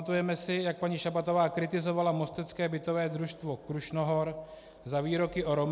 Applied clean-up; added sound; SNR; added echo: none; none; none; none.